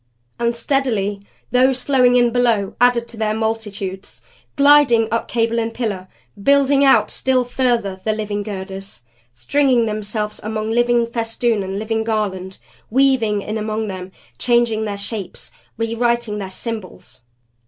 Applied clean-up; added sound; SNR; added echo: none; none; none; none.